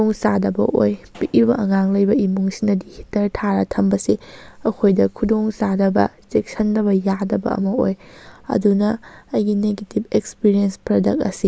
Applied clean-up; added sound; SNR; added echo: none; none; none; none.